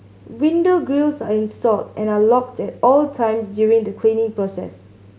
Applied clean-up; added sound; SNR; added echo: none; none; none; none.